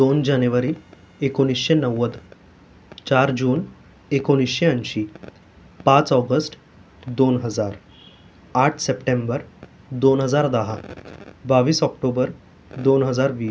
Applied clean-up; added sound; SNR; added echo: none; none; none; none.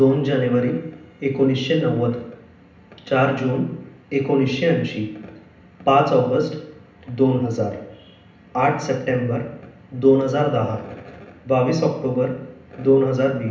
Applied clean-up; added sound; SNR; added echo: none; none; none; reverberation time 0.8 s.